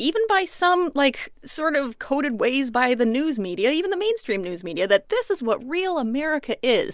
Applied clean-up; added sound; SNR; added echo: none; none; none; none.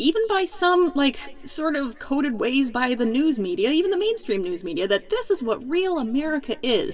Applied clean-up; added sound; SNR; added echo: none; none; none; reverberation time 2.5 s.